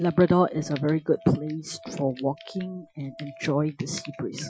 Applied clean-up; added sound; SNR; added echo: classical method Wiener filter.